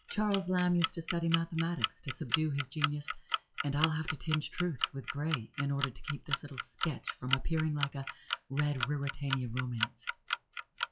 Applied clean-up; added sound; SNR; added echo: classical method WPE with log-MMSE.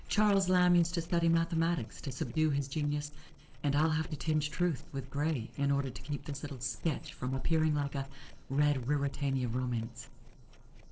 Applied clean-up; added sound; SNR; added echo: neural separator model SepFormer DNS4.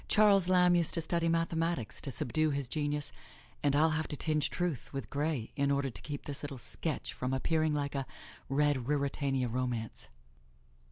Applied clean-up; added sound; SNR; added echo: none; none; none; none.